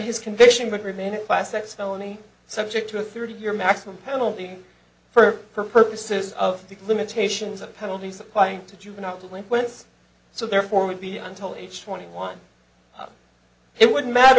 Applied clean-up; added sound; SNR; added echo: none; none; none; none.